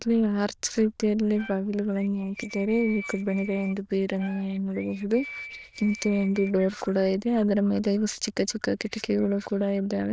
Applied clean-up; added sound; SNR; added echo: neural diffusion model UNIVERSE++.